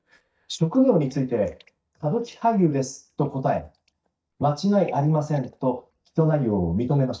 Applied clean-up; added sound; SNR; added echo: neural mask model DeepFilterNet 3.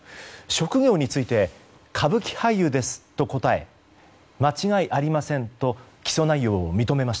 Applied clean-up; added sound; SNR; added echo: none; none; none; none.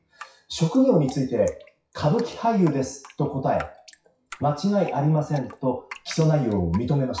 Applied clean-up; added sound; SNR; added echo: classical method WPE with log-MMSE.